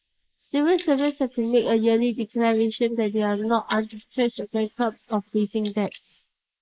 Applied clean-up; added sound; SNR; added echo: neural mask model Resemble Enhance denoiser.